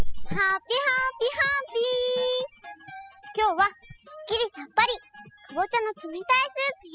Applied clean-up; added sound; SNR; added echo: classical method spectral subtraction.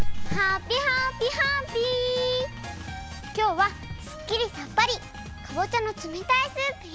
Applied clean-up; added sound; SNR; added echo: none; Cricket; 5 dB; none.